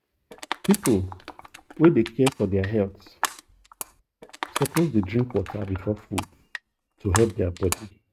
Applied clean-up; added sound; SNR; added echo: neural mask model RNNoise.